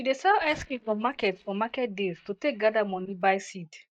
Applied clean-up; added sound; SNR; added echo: neural mask model DeepFilterNet 3.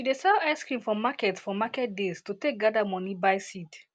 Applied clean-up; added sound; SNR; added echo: none; none; none; none.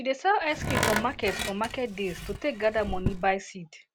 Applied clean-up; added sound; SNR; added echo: none; Tools; 3 dB; none.